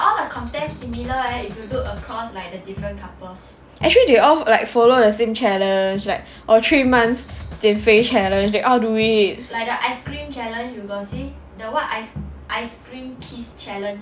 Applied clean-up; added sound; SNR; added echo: none; Crowd + Drum kit; 18 dB; none.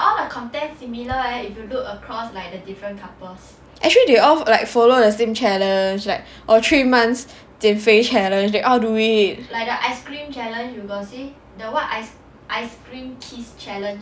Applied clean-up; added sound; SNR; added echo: none; none; none; none.